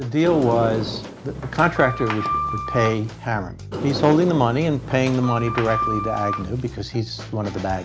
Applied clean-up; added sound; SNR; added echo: none; Sliding door; 6 dB; none.